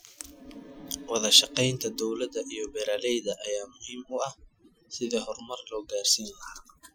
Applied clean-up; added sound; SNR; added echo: classical method Wiener filter.